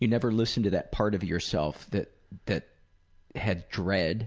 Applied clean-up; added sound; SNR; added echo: none; none; none; none.